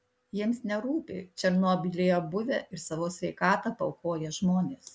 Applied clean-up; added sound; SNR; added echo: none; none; none; none.